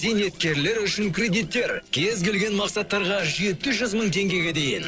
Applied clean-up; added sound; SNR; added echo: neural separator model SepFormer DNS4.